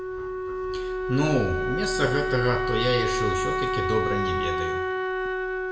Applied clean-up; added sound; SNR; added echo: none; Wind instrument, woodwind instrument; -1 dB; reverberation time 0.8 s.